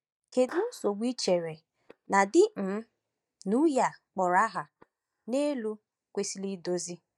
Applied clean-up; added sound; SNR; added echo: neural mask model DeepFilterNet 3.